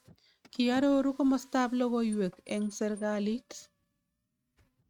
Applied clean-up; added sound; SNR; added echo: neural mask model RNNoise.